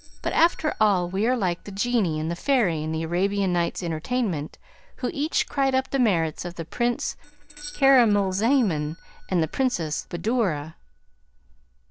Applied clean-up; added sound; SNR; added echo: neural separator model SepFormer DNS4.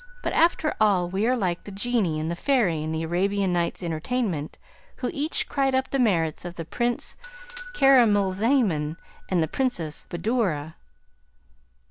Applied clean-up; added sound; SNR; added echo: none; Bell / Doorbell; 10 dB; none.